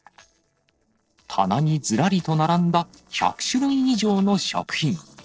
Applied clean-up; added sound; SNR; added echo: neural separator model SepFormer DNS4.